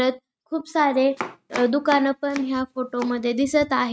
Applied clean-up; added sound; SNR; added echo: neural mask model RNNoise.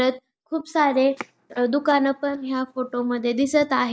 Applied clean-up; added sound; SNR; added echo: neural mask model DeepFilterNet 3.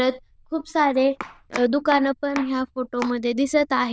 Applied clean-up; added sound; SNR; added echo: neural diffusion model UNIVERSE++.